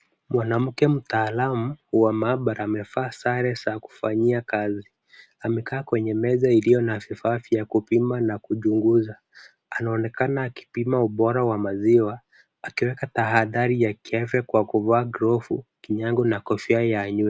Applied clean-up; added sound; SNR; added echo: none; none; none; none.